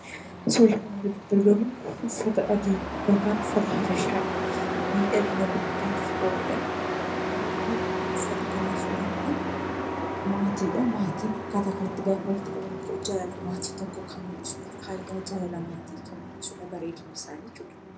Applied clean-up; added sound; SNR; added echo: none; Truck; 3 dB; reverberation time 0.3 s.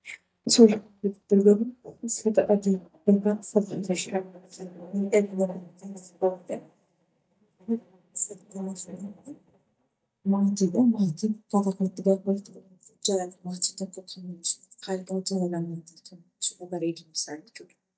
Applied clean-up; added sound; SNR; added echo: neural mask model DeepFilterNet 3.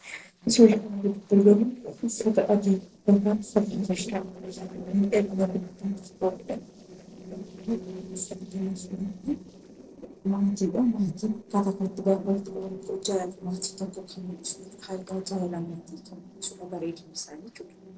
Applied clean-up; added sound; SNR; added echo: neural separator model SepFormer DNS4.